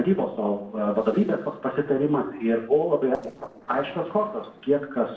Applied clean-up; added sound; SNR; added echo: neural separator model SepFormer DNS4.